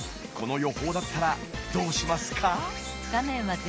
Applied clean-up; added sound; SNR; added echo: none; Insect; 14 dB; none.